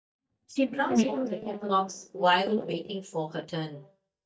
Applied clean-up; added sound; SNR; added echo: neural mask model DeepFilterNet 3.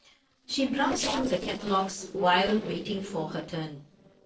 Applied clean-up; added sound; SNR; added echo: neural separator model SepFormer DNS4.